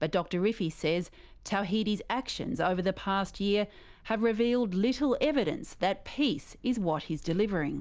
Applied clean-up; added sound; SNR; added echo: none; none; none; none.